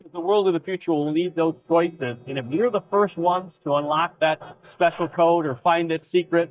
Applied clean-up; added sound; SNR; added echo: neural mask model DeepFilterNet 3.